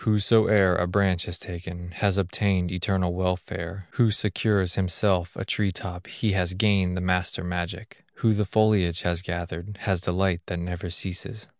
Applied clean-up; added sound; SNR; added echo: none; none; none; none.